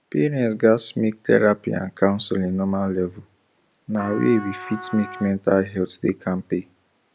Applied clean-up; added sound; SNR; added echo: none; Trumpet; 15 dB; none.